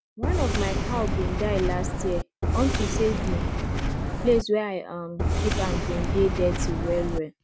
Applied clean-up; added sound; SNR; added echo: none; Subway, metro, underground; -2 dB; none.